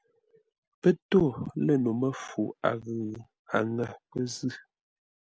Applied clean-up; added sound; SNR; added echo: none; none; none; none.